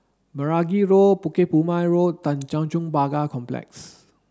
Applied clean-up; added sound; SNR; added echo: none; none; none; none.